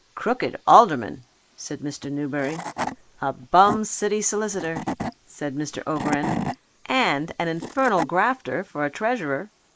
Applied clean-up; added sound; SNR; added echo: neural mask model Resemble Enhance denoiser.